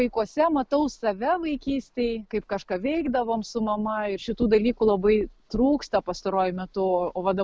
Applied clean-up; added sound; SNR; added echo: none; none; none; none.